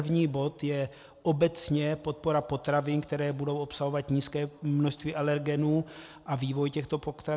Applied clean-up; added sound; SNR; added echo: none; none; none; none.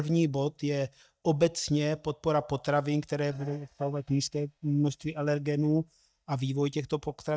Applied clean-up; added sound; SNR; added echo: neural mask model DeepFilterNet 3.